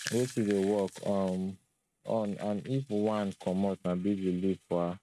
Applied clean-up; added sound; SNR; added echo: neural mask model RNNoise.